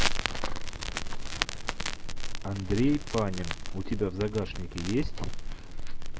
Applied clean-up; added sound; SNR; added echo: none; Crackle; -3 dB; none.